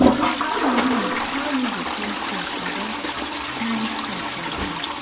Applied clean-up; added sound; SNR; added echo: none; Toilet flush; -4 dB; reverberation time 1.4 s.